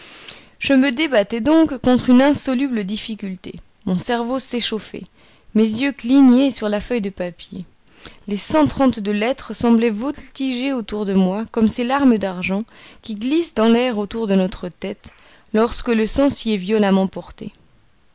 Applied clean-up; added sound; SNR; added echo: none; none; none; none.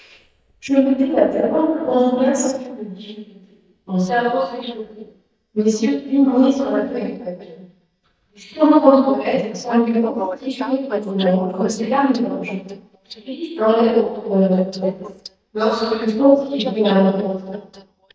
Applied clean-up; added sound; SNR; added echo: neural mask model DeepFilterNet 3.